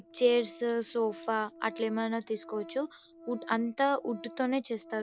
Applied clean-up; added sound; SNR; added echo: none; Organ; 18 dB; none.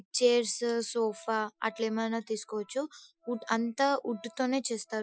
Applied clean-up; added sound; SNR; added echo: classical method Wiener filter.